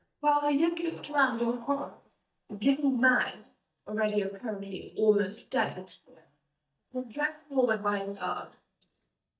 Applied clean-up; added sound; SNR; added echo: neural mask model DeepFilterNet 3.